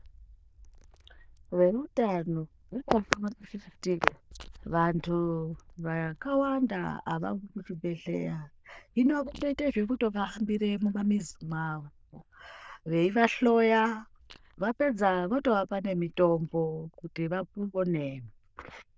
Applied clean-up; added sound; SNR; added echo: neural diffusion model UNIVERSE++.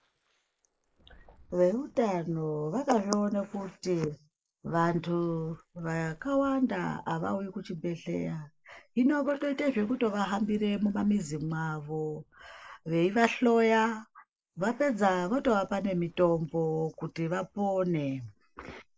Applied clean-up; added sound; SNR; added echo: neural mask model Resemble Enhance denoiser.